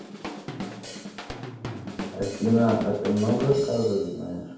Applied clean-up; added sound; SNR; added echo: none; Drum / Drum kit; 10 dB; reverberation time 0.8 s.